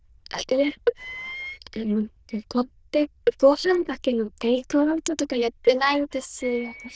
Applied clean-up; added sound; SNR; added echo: neural diffusion model UNIVERSE++.